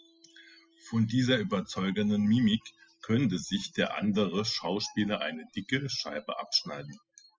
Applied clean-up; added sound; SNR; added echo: classical method spectral subtraction.